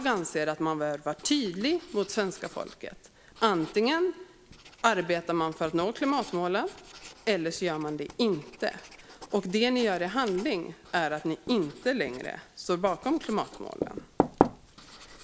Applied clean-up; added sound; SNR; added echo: none; Writing; 9 dB; none.